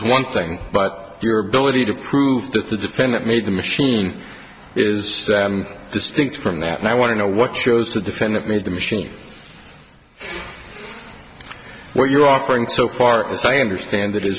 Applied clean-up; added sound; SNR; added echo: none; none; none; none.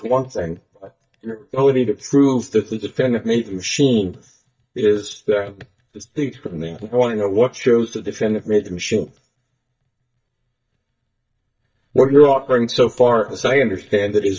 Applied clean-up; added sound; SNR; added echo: neural mask model DeepFilterNet 3.